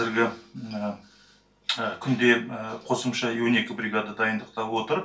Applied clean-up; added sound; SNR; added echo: none; none; none; reverberation time 0.2 s.